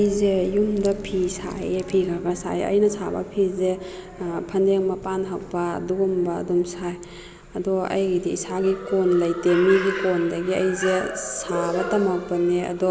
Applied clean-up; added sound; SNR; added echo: none; none; none; none.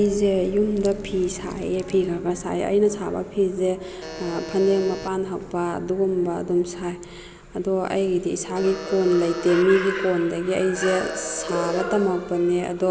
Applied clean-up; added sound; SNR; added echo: none; Alarm; 14 dB; none.